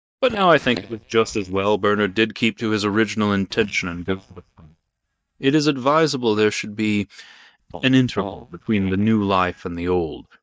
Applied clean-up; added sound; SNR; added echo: neural mask model DeepFilterNet 3.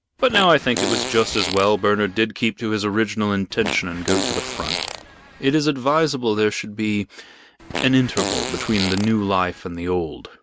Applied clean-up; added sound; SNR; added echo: none; Fart; 7 dB; none.